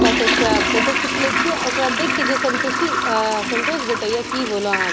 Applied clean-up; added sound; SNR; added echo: none; Toilet flush; -3 dB; none.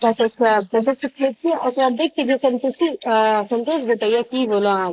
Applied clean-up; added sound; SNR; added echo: neural mask model Resemble Enhance denoiser.